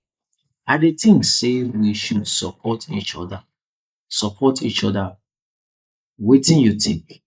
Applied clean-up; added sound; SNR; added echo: neural mask model Resemble Enhance denoiser.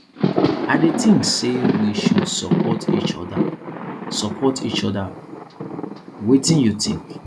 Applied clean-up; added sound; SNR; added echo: none; Thunder; 1 dB; none.